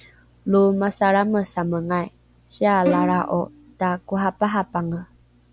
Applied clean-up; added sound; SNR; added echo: none; Bowed string instrument; 8 dB; none.